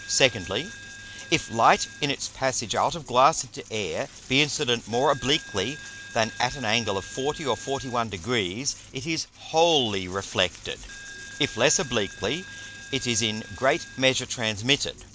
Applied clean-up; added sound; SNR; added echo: none; Coin (dropping); 17 dB; none.